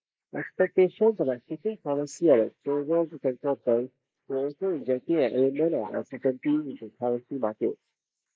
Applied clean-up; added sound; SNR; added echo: neural mask model Resemble Enhance denoiser.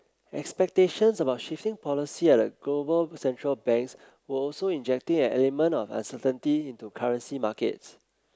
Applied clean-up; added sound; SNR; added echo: none; none; none; none.